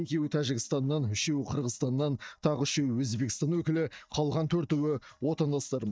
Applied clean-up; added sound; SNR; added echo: neural mask model DeepFilterNet 3.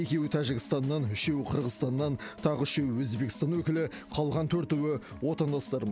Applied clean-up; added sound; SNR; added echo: none; none; none; none.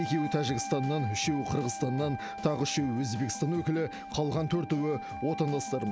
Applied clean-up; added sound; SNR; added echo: none; Wind instrument, woodwind instrument; 9 dB; none.